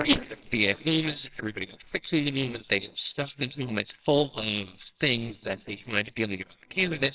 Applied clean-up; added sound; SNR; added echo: neural separator model SepFormer WHAMR!.